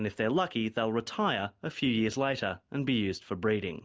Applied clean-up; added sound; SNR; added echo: none; none; none; none.